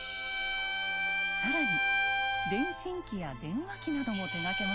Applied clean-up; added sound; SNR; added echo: none; Bowed string instrument; -5 dB; none.